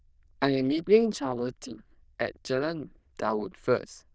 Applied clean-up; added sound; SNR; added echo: neural diffusion model UNIVERSE++.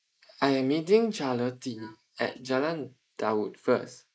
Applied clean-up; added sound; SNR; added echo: neural mask model Resemble Enhance denoiser.